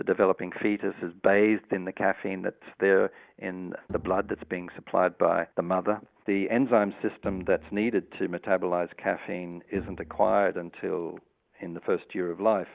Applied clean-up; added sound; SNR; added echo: none; Bowed string instrument; 19 dB; none.